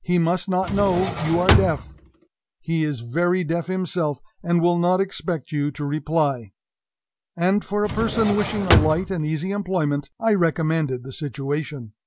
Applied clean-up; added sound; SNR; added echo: none; Drawer open or close; 1 dB; none.